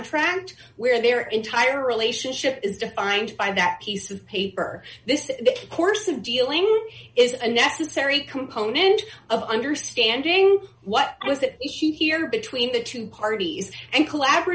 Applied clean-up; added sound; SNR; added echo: none; none; none; none.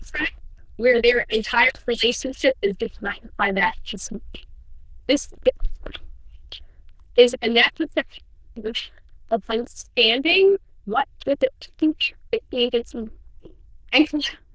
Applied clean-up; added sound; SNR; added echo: neural diffusion model UNIVERSE++.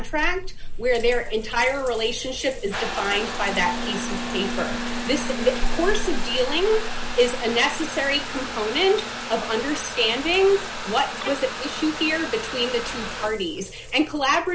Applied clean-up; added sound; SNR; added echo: none; Trickle, dribble / Bathtub (filling or washing) / Water tap, faucet; 4 dB; none.